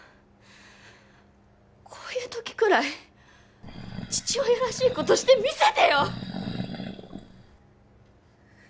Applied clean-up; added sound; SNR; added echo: none; Animal; 10 dB; none.